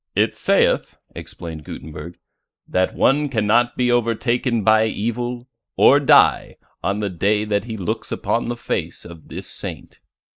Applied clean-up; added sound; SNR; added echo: neural mask model Resemble Enhance denoiser.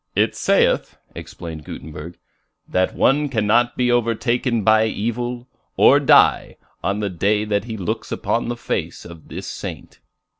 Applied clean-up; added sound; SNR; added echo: none; none; none; none.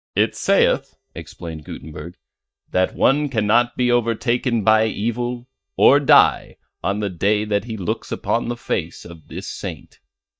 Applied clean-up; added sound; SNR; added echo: neural mask model DeepFilterNet 3.